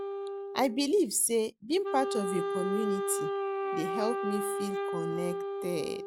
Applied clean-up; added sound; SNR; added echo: none; Wind instrument, woodwind instrument; 2 dB; none.